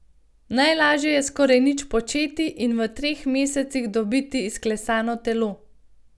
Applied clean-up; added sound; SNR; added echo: none; none; none; none.